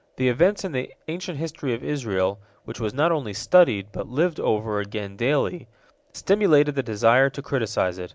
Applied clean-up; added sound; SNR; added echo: none; none; none; none.